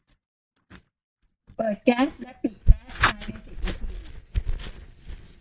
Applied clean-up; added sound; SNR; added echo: neural mask model DeepFilterNet 3.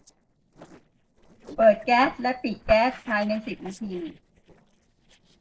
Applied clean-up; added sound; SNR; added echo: neural separator model SepFormer DNS4.